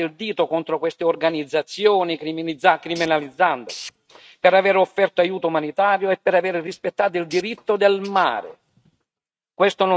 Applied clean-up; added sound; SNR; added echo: neural mask model RNNoise.